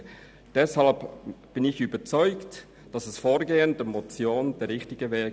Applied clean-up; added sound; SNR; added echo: none; none; none; none.